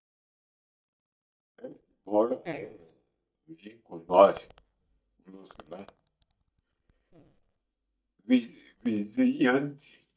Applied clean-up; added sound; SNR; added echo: neural mask model DeepFilterNet 3.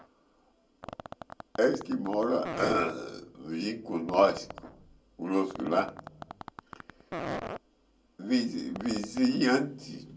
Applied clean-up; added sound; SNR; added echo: none; Fart; 12 dB; reverberation time 0.2 s.